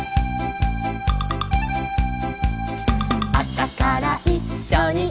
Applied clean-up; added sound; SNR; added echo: none; none; none; none.